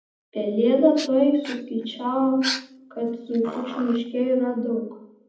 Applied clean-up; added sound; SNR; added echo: none; Dog; 13 dB; reverberation time 0.8 s.